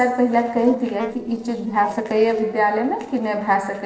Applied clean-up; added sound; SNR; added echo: neural separator model SepFormer DNS4.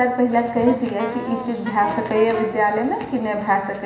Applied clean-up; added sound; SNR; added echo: none; Wind instrument, woodwind instrument; 11 dB; reverberation time 1.0 s.